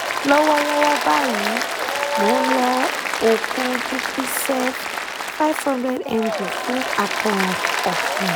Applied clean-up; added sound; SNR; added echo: none; Applause; 1 dB; none.